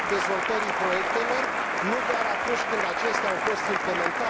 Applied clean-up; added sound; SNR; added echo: none; Applause; -4 dB; none.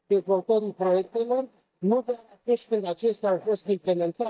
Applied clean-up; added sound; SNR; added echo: neural mask model DeepFilterNet 3.